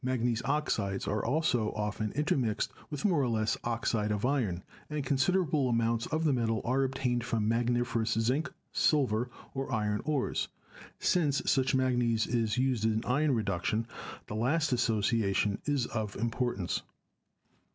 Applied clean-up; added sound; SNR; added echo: none; none; none; none.